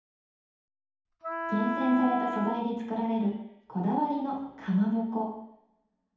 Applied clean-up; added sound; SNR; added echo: none; Wind instrument, woodwind instrument; 4 dB; reverberation time 2.2 s.